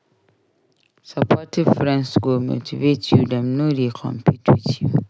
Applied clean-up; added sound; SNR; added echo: none; none; none; none.